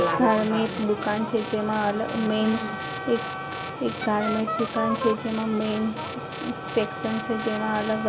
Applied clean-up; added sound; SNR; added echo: none; Wind instrument, woodwind instrument + Alarm; 3 dB; none.